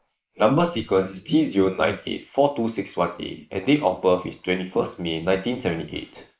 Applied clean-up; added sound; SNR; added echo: neural mask model Resemble Enhance denoiser.